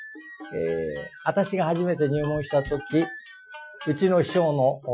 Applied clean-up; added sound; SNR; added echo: classical method Wiener filter.